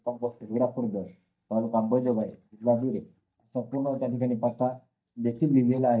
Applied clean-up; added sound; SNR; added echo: neural mask model DeepFilterNet 3.